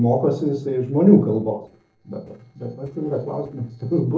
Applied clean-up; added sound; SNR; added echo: neural separator model SepFormer DNS4.